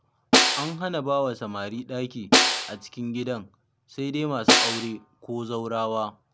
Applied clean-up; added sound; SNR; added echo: none; Snare drum; -5 dB; none.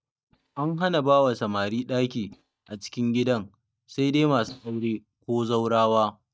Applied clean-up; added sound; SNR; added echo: neural mask model DeepFilterNet 3.